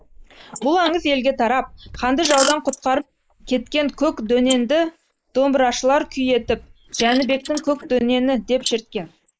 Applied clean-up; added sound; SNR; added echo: neural mask model Resemble Enhance denoiser.